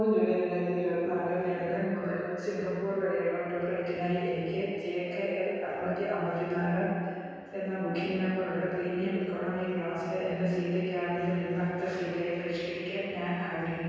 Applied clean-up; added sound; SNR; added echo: none; none; none; reverberation time 1.9 s.